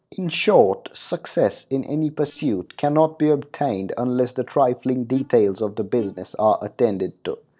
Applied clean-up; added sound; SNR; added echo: neural separator model SepFormer DNS4.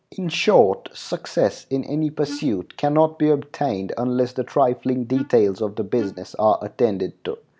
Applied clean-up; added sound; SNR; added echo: none; Wind instrument, woodwind instrument; 15 dB; none.